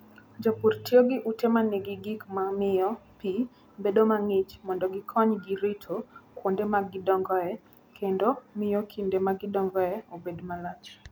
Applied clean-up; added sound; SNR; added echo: none; none; none; none.